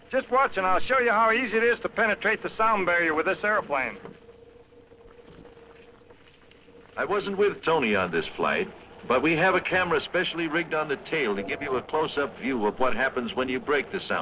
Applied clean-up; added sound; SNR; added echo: neural separator model SepFormer DNS4.